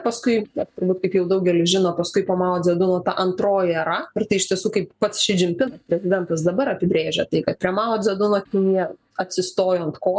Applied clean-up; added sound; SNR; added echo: neural mask model DeepFilterNet 3.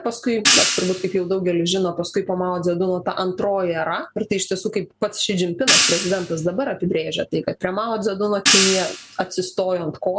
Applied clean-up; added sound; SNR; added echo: none; Hi-hat; 0 dB; none.